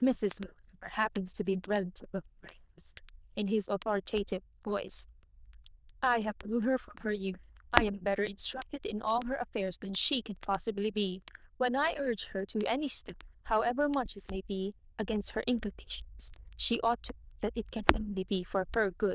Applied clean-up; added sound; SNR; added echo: neural diffusion model UNIVERSE++.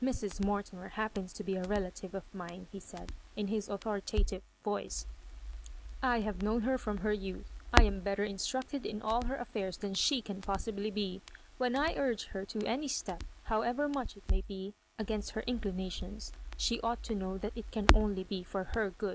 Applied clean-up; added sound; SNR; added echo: none; Crackle; 3 dB; none.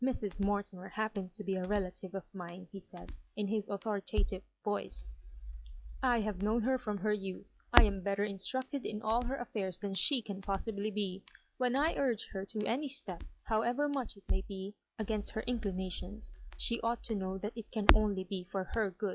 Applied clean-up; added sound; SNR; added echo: classical method log-MMSE.